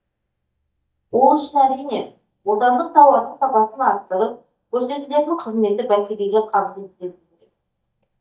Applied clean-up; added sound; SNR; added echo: neural mask model DeepFilterNet 3.